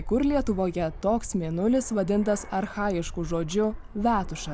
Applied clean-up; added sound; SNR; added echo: none; Fixed-wing aircraft, airplane; 11 dB; none.